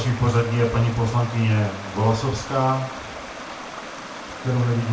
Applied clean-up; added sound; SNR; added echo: none; Stream; 12 dB; reverberation time 0.3 s.